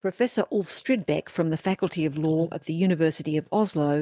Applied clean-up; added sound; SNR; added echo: neural mask model DeepFilterNet 3.